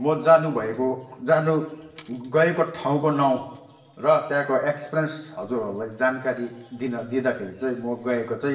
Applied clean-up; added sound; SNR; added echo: none; none; none; reverberation time 1.0 s.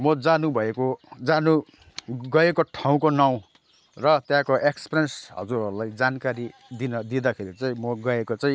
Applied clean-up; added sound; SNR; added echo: none; none; none; none.